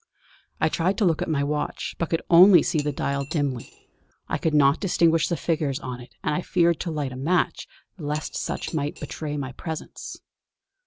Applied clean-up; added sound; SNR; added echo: none; Cutlery, silverware / Dishes, pots, and pans; 20 dB; none.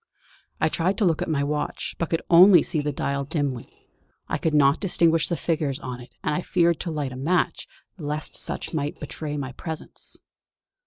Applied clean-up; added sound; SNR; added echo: neural separator model SepFormer DNS4.